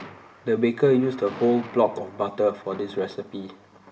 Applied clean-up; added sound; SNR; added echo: none; Thunder; 19 dB; reverberation time 0.6 s.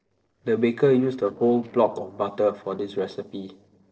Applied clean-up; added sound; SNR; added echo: neural separator model SepFormer DNS4.